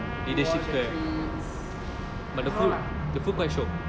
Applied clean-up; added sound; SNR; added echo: none; Trumpet; 13 dB; none.